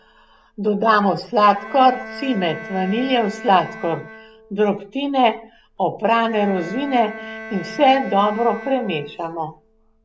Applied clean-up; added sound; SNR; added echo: none; Bowed string instrument; 16 dB; none.